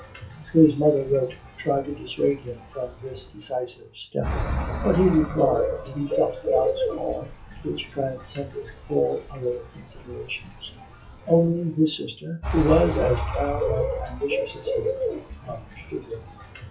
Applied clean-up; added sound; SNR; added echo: classical method WPE with log-MMSE.